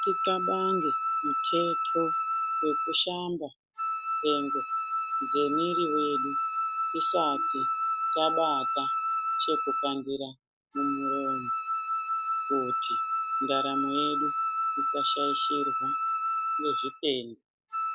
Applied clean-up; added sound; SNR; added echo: none; Wind instrument, woodwind instrument; -3 dB; none.